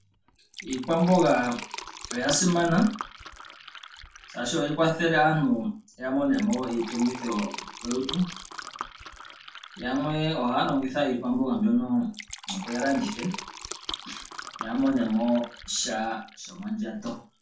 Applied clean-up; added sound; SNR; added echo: none; Fill (with liquid); 14 dB; reverberation time 0.3 s.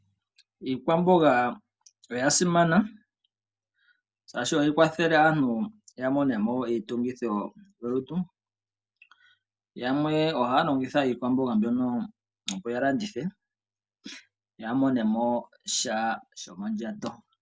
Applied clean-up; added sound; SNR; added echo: none; none; none; none.